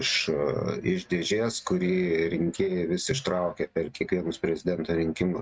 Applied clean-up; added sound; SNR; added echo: neural mask model RNNoise.